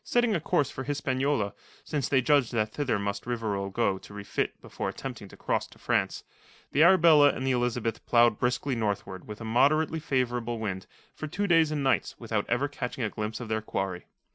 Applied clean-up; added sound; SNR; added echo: none; none; none; none.